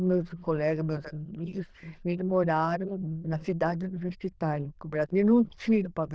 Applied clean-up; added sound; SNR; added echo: neural diffusion model UNIVERSE++.